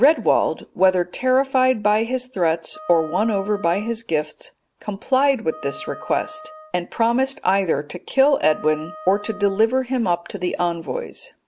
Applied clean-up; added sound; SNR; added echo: none; Wind instrument, woodwind instrument; 19 dB; none.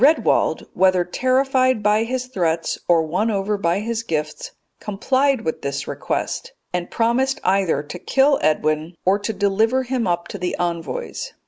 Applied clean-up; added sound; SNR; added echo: none; none; none; none.